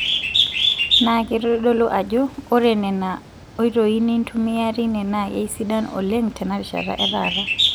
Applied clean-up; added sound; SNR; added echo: none; Bird; 4 dB; none.